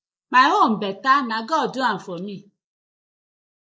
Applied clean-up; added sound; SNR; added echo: neural mask model Resemble Enhance denoiser.